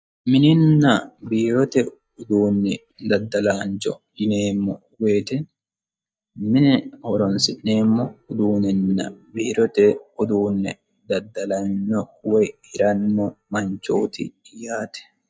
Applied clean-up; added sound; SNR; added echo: neural mask model DeepFilterNet 3.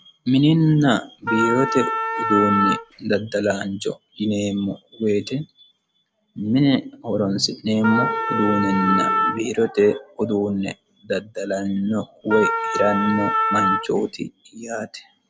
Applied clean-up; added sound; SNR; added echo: none; Wind instrument, woodwind instrument; 1 dB; none.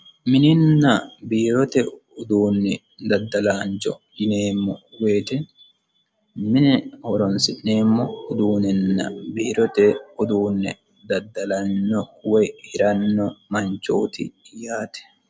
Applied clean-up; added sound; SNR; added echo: none; none; none; none.